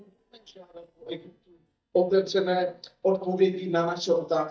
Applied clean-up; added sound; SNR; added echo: neural mask model DeepFilterNet 3.